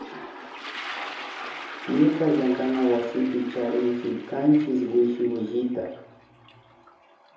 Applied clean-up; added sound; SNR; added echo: none; Toilet flush; 14 dB; reverberation time 2.7 s.